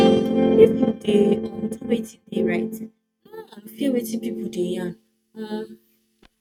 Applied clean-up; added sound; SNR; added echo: neural mask model RNNoise.